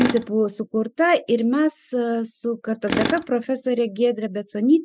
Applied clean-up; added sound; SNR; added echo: classical method spectral subtraction.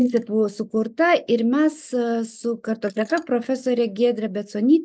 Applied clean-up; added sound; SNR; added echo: neural mask model Resemble Enhance denoiser.